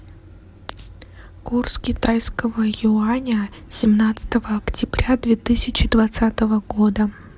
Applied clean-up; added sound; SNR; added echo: none; none; none; none.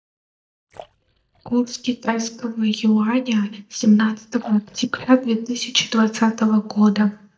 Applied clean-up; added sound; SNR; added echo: neural mask model DeepFilterNet 3.